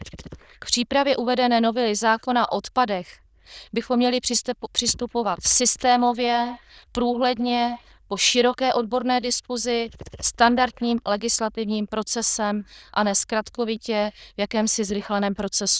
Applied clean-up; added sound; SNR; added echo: neural diffusion model UNIVERSE++.